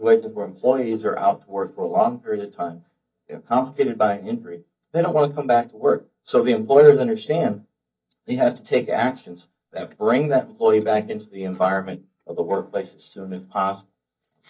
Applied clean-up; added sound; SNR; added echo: neural mask model DeepFilterNet 3.